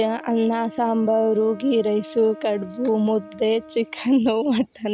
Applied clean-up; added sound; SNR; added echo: none; Wind instrument, woodwind instrument; 20 dB; none.